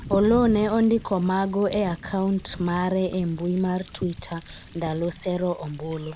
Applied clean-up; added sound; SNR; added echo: none; Thunder; 15 dB; none.